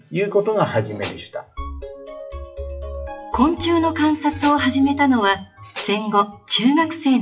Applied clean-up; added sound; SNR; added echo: classical method WPE with log-MMSE.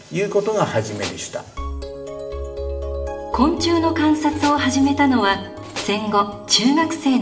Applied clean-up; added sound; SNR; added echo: none; Tools; 13 dB; reverberation time 0.8 s.